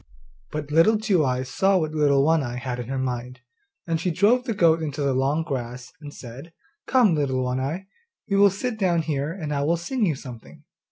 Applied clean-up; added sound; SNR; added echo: none; none; none; none.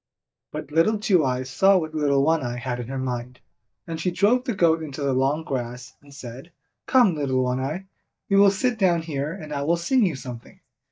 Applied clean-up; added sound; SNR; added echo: neural mask model DeepFilterNet 3.